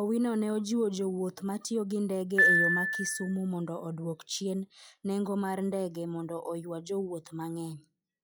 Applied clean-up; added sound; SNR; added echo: classical method log-MMSE.